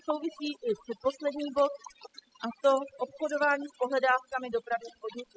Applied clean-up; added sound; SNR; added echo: classical method spectral subtraction.